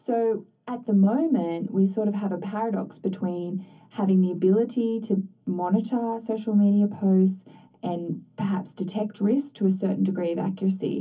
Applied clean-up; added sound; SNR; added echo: none; none; none; reverberation time 0.3 s.